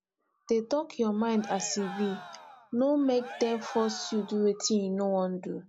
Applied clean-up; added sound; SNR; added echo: none; Cheering; 15 dB; none.